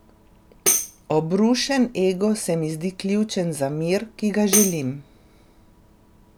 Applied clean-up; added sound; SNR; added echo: none; Tambourine; 3 dB; none.